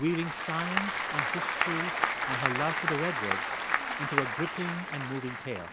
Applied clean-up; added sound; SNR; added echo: none; Applause / Crowd; -3 dB; none.